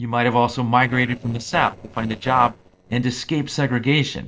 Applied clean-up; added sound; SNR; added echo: neural separator model SepFormer DNS4.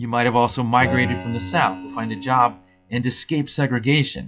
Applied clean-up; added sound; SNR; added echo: classical method WPE with log-MMSE.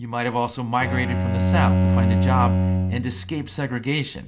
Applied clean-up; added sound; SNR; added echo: none; Bowed string instrument; -4 dB; reverberation time 0.4 s.